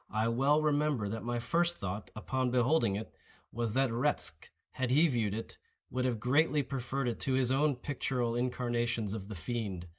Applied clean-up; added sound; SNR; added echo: none; none; none; none.